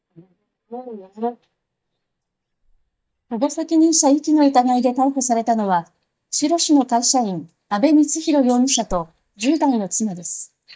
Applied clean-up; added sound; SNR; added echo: neural mask model DeepFilterNet 3.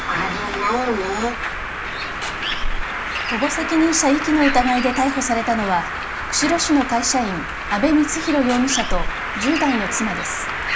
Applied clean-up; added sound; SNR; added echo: none; Bird; 4 dB; reverberation time 0.4 s.